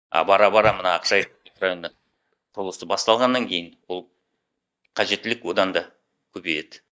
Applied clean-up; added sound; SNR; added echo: neural mask model DeepFilterNet 3.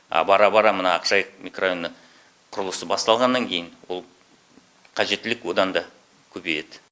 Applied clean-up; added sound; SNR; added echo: none; none; none; none.